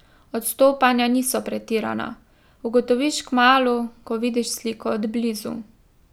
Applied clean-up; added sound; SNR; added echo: none; none; none; none.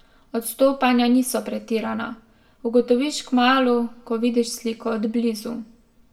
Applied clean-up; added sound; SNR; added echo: none; none; none; reverberation time 0.4 s.